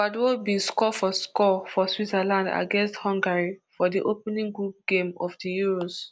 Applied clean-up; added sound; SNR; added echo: none; none; none; none.